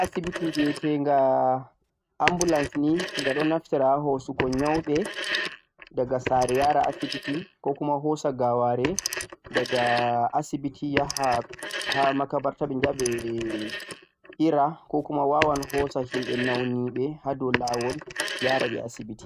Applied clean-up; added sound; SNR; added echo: neural mask model RNNoise.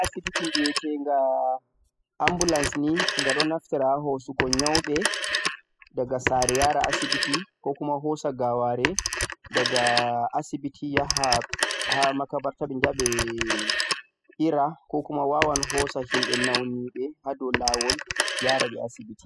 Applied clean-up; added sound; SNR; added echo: classical method spectral subtraction.